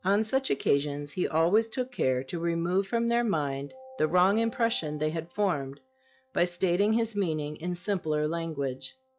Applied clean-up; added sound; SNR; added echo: classical method log-MMSE.